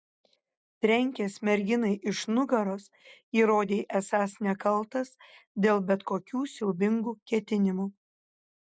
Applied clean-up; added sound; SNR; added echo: none; none; none; none.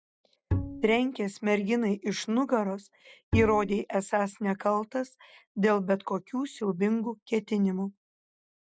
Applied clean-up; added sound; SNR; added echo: none; Bowed string instrument; 2 dB; none.